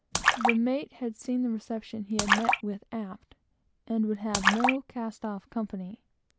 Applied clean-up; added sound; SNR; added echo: none; Splash, splatter; 0 dB; none.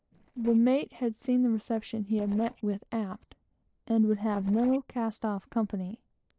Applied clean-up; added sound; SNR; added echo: neural separator model SepFormer DNS4.